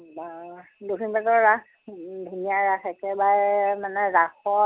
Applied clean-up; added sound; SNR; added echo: none; none; none; none.